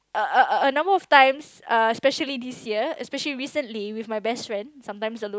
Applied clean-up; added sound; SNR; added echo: none; none; none; none.